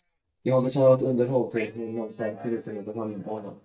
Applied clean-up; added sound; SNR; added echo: neural mask model DeepFilterNet 3.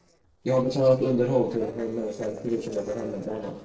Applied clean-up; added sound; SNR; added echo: neural separator model SepFormer DNS4.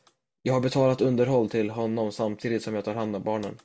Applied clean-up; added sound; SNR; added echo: none; none; none; none.